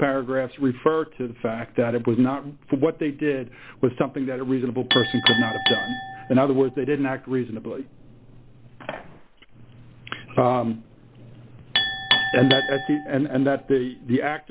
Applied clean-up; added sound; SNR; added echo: none; Chink, clink; 6 dB; none.